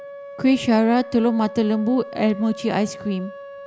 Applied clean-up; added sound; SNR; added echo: none; Wind instrument, woodwind instrument; 15 dB; none.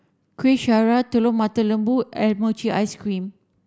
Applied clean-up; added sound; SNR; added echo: none; none; none; none.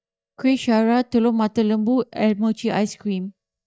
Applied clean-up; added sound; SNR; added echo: neural mask model DeepFilterNet 3.